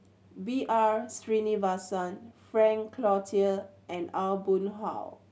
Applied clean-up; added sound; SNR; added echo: none; none; none; none.